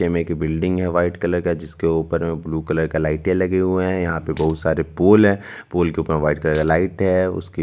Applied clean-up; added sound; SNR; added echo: none; Coin (dropping); 15 dB; none.